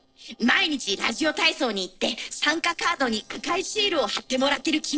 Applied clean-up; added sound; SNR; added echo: neural separator model SepFormer DNS4.